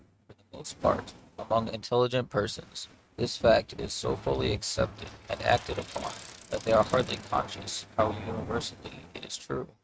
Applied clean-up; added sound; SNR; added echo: neural mask model RNNoise.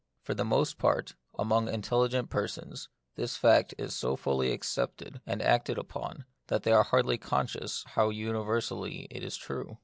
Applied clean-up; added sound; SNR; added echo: none; none; none; none.